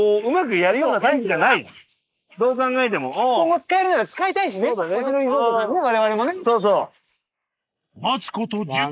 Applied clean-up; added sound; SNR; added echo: neural mask model Resemble Enhance denoiser.